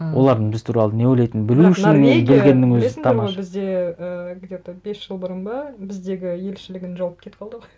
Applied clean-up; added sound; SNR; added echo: none; none; none; none.